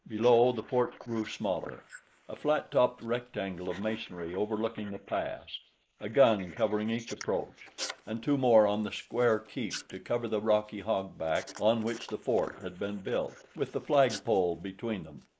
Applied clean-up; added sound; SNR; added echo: neural mask model Resemble Enhance denoiser.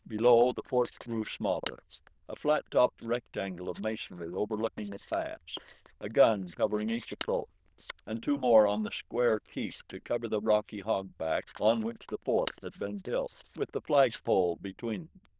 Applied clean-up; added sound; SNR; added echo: neural diffusion model UNIVERSE++.